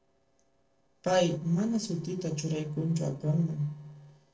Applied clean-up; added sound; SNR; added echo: neural separator model SepFormer DNS4.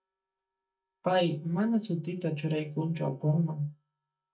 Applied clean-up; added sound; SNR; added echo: neural mask model DeepFilterNet 3.